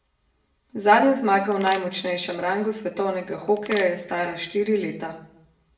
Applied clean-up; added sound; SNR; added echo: none; Crushing; 14 dB; reverberation time 0.6 s.